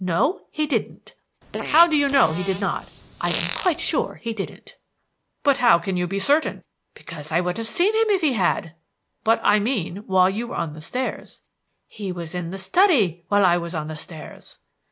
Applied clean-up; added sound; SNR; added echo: none; Fart; 10 dB; none.